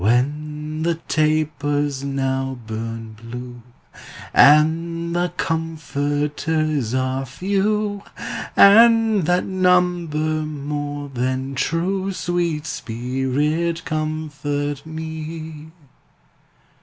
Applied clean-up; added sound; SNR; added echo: none; none; none; none.